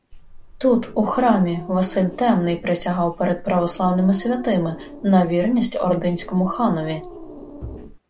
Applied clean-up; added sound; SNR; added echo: none; Growling; 16 dB; none.